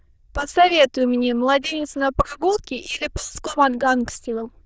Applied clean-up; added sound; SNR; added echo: neural diffusion model UNIVERSE++.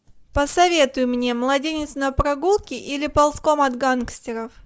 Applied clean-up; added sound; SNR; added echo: none; none; none; none.